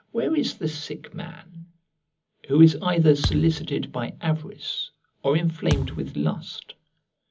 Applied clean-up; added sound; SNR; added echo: none; Thump, thud; 7 dB; reverberation time 0.4 s.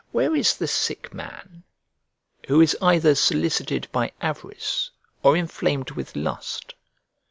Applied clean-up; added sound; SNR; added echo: none; none; none; none.